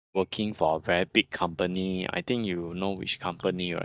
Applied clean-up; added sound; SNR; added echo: neural mask model DeepFilterNet 3.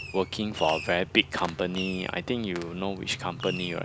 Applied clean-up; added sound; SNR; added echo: none; Idling / Accelerating, revving, vroom / Car + Fireworks; 10 dB; none.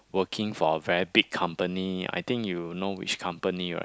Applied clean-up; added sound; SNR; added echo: none; none; none; none.